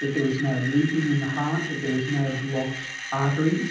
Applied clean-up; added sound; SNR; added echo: none; Screech; 9 dB; reverberation time 0.6 s.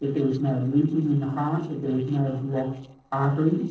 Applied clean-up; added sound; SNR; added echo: neural separator model SepFormer DNS4.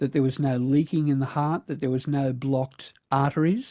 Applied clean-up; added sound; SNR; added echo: none; none; none; none.